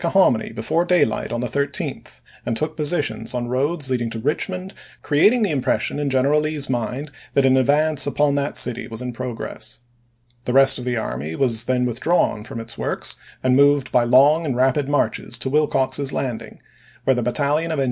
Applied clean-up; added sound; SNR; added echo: none; none; none; none.